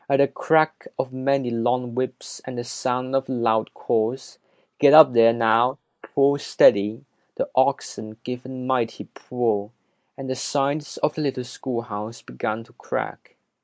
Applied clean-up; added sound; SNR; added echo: neural mask model Resemble Enhance denoiser.